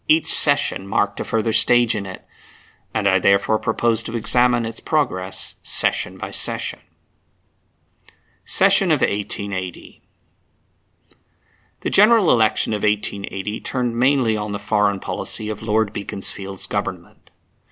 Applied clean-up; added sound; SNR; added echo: none; none; none; none.